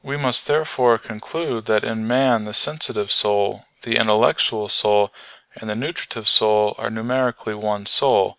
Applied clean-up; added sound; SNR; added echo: none; none; none; none.